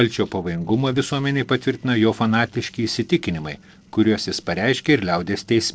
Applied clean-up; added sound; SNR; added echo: neural separator model SepFormer DNS4.